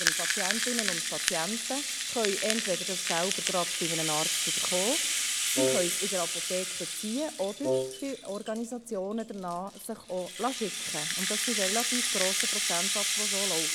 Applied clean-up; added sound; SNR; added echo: none; Rattle (instrument) + Wind instrument, woodwind instrument; -3 dB; none.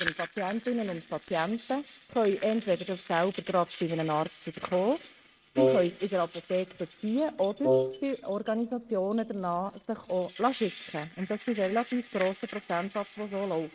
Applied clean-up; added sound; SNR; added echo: neural mask model RNNoise.